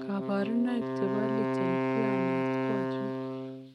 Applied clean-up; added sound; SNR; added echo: neural mask model RNNoise.